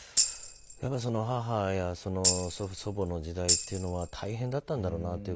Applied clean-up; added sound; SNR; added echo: none; Tambourine; 0 dB; none.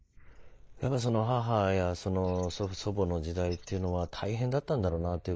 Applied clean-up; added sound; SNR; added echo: neural mask model Resemble Enhance denoiser.